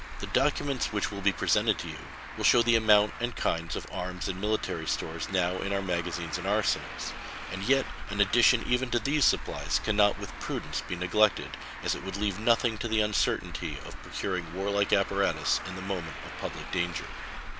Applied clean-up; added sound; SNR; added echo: none; Traffic noise, roadway noise; 9 dB; none.